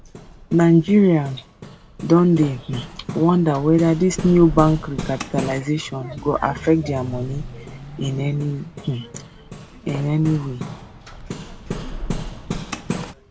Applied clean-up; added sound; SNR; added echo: none; Hammer + Vehicle; 11 dB; none.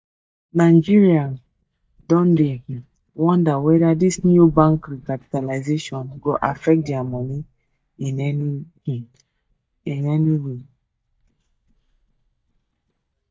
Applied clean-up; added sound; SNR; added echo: neural mask model DeepFilterNet 3.